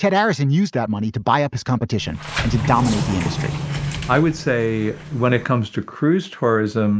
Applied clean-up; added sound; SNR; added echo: none; Sliding door; 6 dB; none.